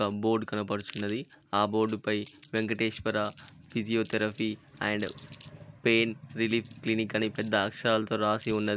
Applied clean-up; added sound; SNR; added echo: none; Wind chime; 2 dB; none.